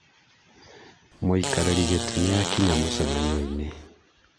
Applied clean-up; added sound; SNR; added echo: none; Fart; 4 dB; none.